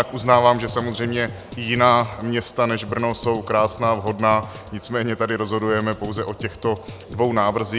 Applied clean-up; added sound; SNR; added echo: none; Drum kit; 16 dB; none.